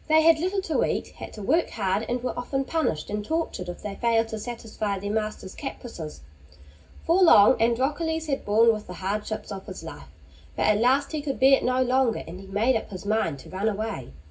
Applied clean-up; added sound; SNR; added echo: none; none; none; reverberation time 0.4 s.